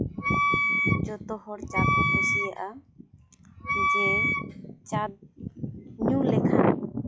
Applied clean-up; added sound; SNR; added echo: classical method log-MMSE.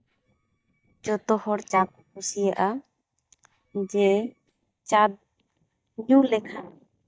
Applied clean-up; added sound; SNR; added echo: neural mask model DeepFilterNet 3.